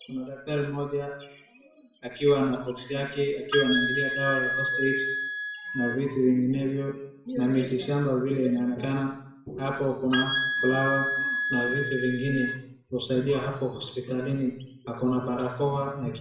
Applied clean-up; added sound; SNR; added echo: none; Wind instrument, woodwind instrument; 2 dB; reverberation time 0.7 s.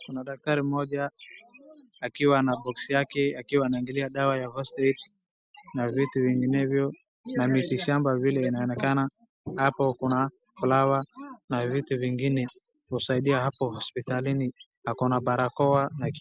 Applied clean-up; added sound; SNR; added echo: none; none; none; none.